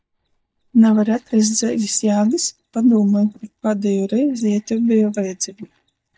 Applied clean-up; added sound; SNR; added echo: neural mask model DeepFilterNet 3.